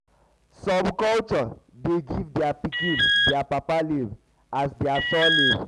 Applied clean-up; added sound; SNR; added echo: none; Alarm; -2 dB; none.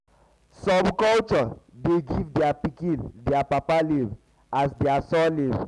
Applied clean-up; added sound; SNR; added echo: none; none; none; none.